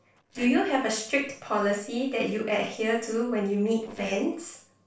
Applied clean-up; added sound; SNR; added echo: neural separator model SepFormer DNS4.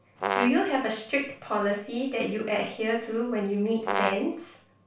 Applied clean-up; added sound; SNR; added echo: none; Brass instrument; 3 dB; reverberation time 0.4 s.